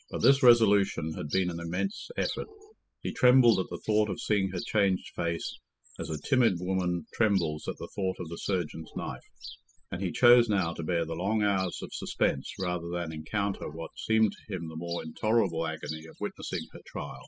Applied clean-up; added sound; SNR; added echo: classical method spectral subtraction.